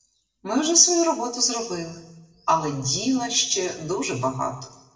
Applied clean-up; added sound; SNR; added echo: none; none; none; reverberation time 0.8 s.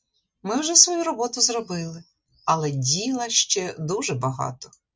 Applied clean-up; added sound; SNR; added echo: none; none; none; none.